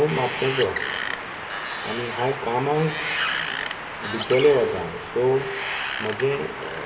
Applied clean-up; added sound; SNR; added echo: none; Wind; 5 dB; reverberation time 0.2 s.